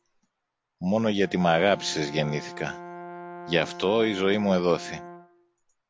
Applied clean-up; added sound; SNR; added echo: none; Brass instrument; 15 dB; none.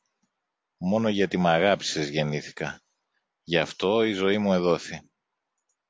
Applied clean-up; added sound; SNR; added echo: none; none; none; none.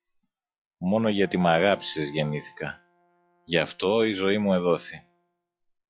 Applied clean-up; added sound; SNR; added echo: classical method log-MMSE.